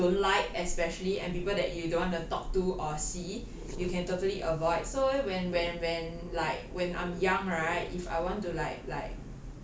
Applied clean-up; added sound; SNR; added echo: none; Growling; 19 dB; none.